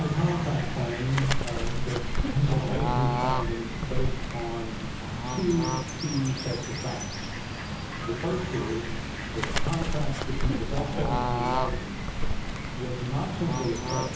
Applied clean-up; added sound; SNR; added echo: none; Bird / Fowl; -1 dB; reverberation time 0.7 s.